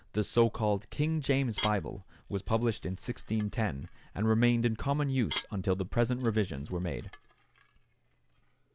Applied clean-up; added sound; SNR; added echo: none; Dishes, pots, and pans / Glass; 15 dB; none.